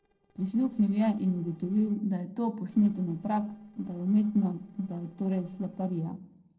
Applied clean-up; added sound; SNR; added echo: neural separator model SepFormer DNS4.